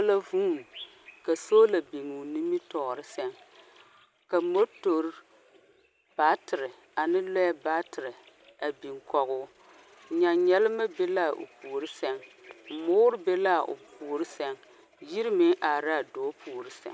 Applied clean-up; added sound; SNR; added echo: none; none; none; none.